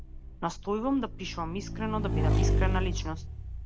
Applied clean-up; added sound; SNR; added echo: none; Motorcycle / Engine; -4 dB; none.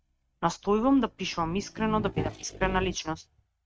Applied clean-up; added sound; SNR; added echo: neural mask model RNNoise.